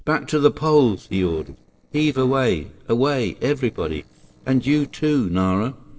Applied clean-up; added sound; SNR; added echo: neural separator model SepFormer DNS4.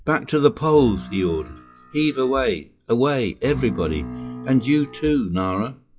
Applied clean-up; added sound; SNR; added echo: classical method WPE with log-MMSE.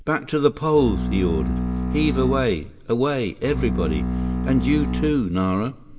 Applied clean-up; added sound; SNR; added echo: none; Bowed string instrument; 2 dB; reverberation time 1.2 s.